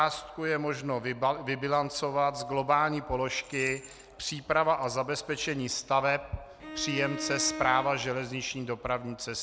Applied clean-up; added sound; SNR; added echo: none; Bowed string instrument + Rattle / Keys jangling; 11 dB; none.